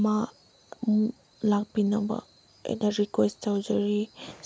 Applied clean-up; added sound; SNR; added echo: none; none; none; none.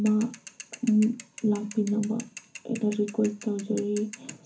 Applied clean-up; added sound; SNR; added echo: none; Mechanisms / Bicycle; 18 dB; reverberation time 0.3 s.